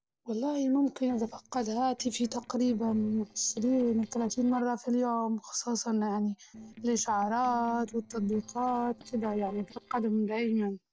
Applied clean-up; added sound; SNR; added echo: neural separator model SepFormer DNS4.